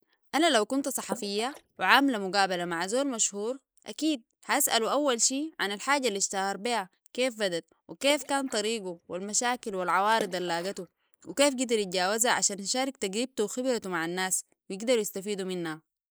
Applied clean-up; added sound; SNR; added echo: neural mask model Resemble Enhance denoiser.